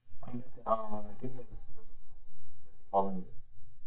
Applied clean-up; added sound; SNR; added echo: neural mask model DeepFilterNet 3.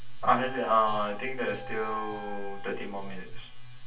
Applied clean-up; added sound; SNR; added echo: none; Wind instrument, woodwind instrument; 15 dB; reverberation time 0.3 s.